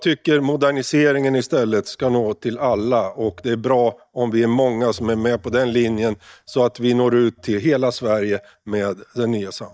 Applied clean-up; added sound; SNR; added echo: neural mask model DeepFilterNet 3.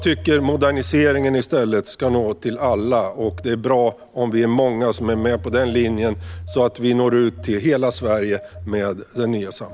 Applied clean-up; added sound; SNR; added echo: none; Telephone; 15 dB; none.